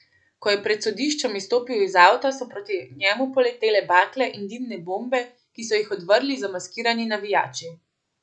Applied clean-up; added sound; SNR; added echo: none; none; none; none.